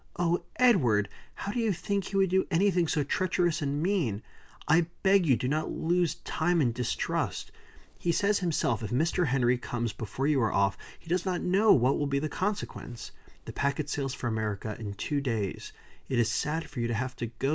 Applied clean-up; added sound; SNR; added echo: none; none; none; none.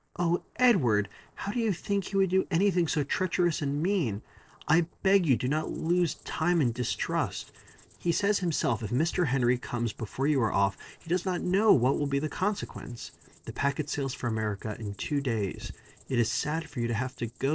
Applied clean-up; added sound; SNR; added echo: neural separator model SepFormer DNS4.